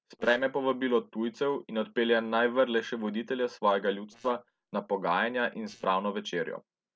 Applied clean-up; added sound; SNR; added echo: neural separator model SepFormer DNS4.